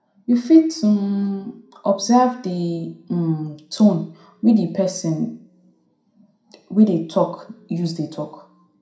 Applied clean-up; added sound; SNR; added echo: none; none; none; reverberation time 0.5 s.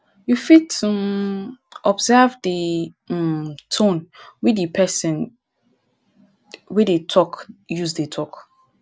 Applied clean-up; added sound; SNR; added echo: none; none; none; none.